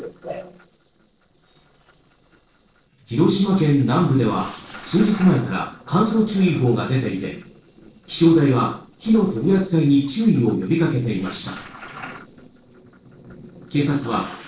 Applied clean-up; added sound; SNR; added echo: neural separator model SepFormer DNS4.